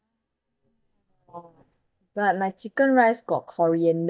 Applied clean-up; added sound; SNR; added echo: neural mask model DeepFilterNet 3.